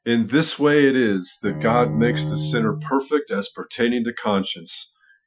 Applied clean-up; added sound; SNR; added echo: classical method Wiener filter.